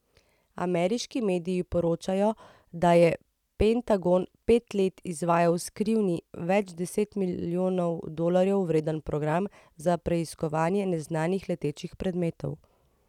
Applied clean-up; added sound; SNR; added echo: none; none; none; none.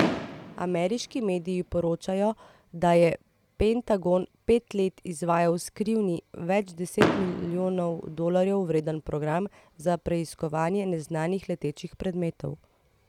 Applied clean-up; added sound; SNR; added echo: none; Fireworks; 10 dB; none.